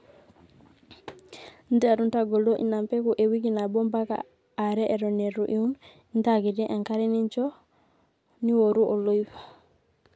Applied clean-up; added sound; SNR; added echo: none; none; none; none.